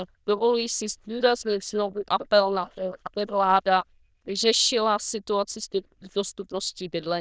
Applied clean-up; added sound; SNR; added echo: neural diffusion model UNIVERSE++.